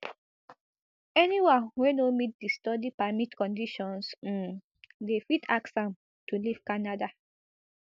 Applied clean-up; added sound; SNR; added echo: none; none; none; none.